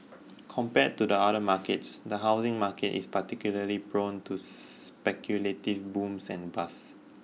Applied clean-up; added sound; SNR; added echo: none; none; none; none.